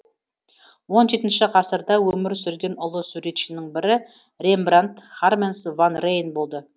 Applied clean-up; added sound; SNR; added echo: none; none; none; none.